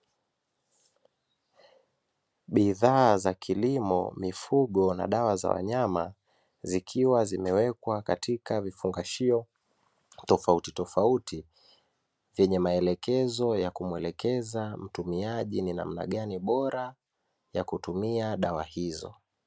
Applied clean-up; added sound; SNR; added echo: none; none; none; none.